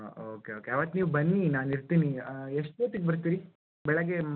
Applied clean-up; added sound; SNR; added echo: none; none; none; none.